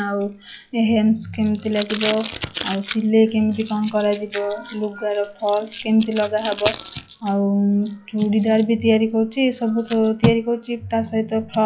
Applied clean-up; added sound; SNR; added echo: classical method log-MMSE.